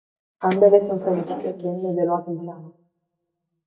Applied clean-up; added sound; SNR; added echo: neural mask model DeepFilterNet 3.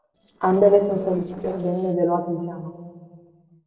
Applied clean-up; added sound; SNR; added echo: neural separator model SepFormer DNS4.